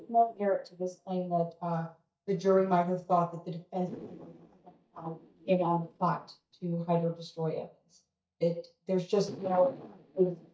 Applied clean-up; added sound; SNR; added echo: neural mask model DeepFilterNet 3.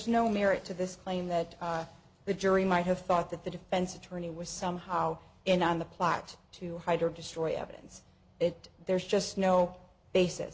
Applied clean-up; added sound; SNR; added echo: none; none; none; none.